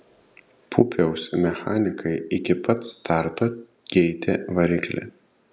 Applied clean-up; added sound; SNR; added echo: none; none; none; none.